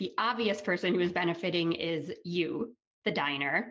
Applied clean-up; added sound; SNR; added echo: none; none; none; none.